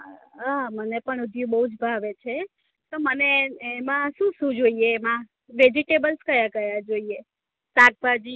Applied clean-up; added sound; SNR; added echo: none; none; none; none.